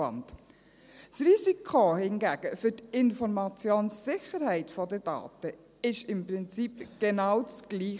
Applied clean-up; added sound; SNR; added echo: none; none; none; none.